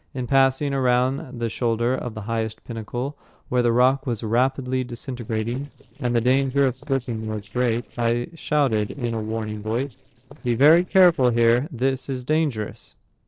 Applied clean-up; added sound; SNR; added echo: neural separator model SepFormer DNS4.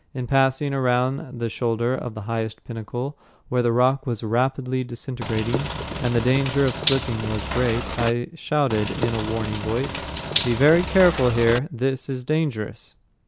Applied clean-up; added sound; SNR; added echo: none; Bathtub (filling or washing); 5 dB; none.